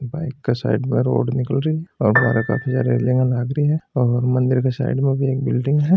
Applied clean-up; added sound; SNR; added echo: neural mask model RNNoise.